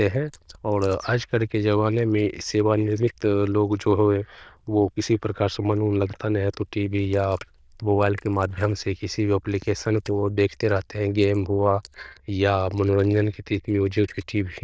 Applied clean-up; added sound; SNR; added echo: neural diffusion model UNIVERSE++.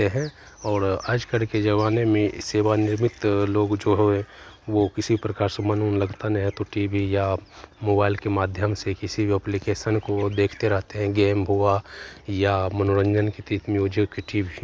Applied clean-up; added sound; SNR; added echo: none; none; none; none.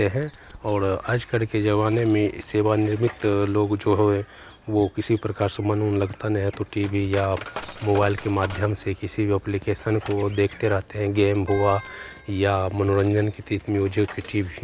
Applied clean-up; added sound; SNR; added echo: none; Keyboard (musical) + Coin (dropping); 19 dB; none.